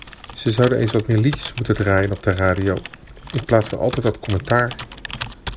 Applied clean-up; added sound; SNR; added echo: none; Computer keyboard; 14 dB; none.